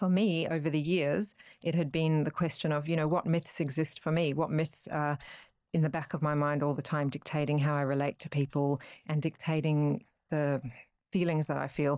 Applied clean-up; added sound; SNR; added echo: neural mask model DeepFilterNet 3.